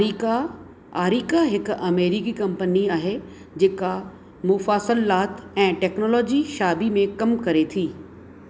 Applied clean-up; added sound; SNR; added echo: none; none; none; none.